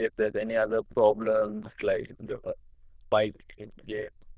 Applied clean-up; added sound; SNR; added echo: neural diffusion model UNIVERSE++.